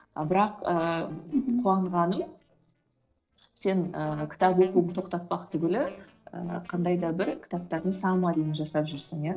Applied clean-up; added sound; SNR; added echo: neural separator model SepFormer DNS4.